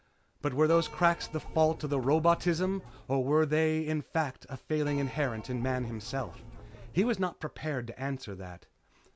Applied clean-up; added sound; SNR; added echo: none; Keyboard (musical); 15 dB; none.